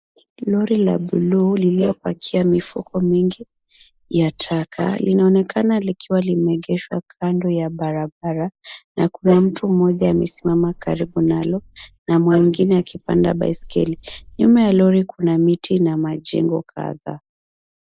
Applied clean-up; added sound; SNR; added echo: neural mask model Resemble Enhance denoiser.